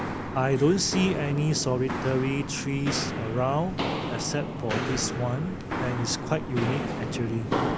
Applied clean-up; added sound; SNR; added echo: none; Walk, footsteps; 3 dB; none.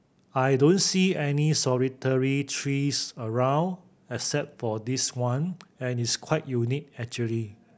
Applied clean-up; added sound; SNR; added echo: none; none; none; none.